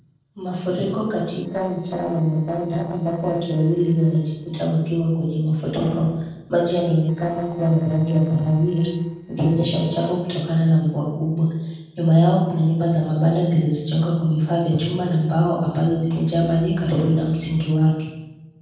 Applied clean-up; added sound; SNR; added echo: neural separator model SepFormer DNS4.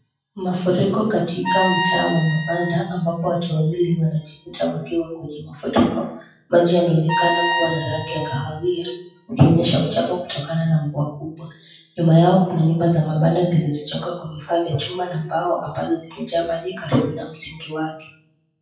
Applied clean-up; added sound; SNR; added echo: classical method WPE with log-MMSE.